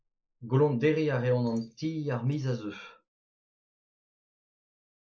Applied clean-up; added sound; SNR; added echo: neural mask model Resemble Enhance denoiser.